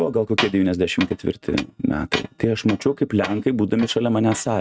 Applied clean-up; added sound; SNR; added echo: neural mask model RNNoise.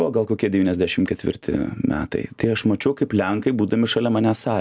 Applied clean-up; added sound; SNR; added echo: none; none; none; none.